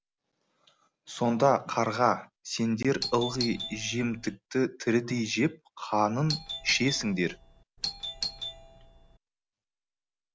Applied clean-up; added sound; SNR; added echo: none; Doorbell; 8 dB; none.